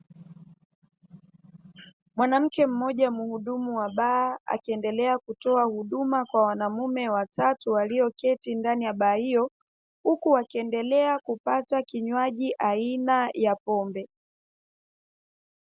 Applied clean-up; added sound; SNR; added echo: none; none; none; none.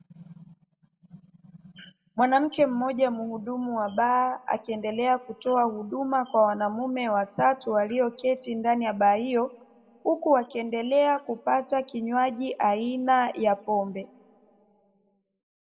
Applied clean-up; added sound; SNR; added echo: none; none; none; reverberation time 1.1 s.